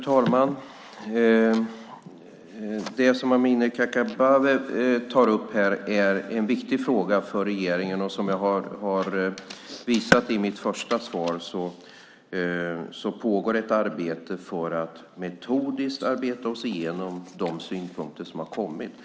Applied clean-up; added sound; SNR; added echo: none; none; none; none.